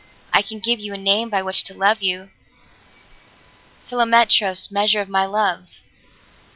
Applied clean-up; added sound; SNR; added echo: none; none; none; none.